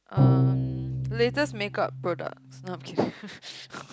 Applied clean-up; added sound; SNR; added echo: none; Bowed string instrument; -4 dB; none.